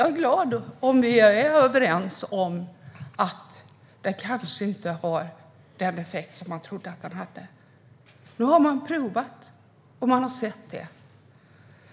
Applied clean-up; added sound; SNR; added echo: none; none; none; none.